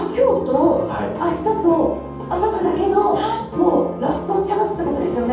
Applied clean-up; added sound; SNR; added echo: none; none; none; reverberation time 0.7 s.